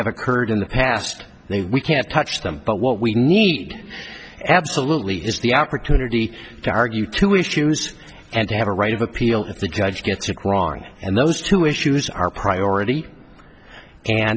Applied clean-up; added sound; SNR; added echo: none; none; none; none.